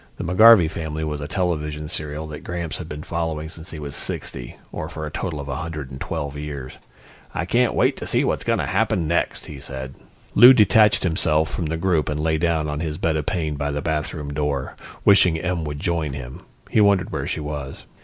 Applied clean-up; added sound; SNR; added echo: none; none; none; none.